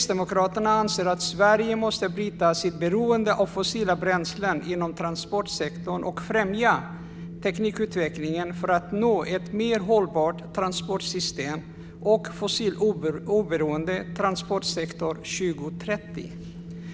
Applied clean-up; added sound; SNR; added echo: none; Wind; 12 dB; none.